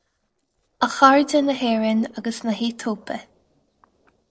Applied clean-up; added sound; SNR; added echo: neural separator model SepFormer DNS4.